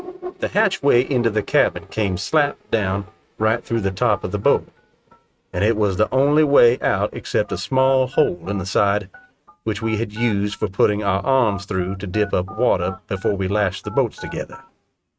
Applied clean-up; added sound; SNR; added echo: neural mask model RNNoise.